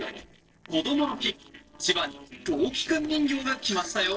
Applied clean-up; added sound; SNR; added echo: neural separator model SepFormer DNS4.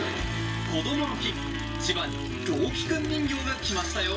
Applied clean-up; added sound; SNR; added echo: none; Liquid; 18 dB; reverberation time 0.2 s.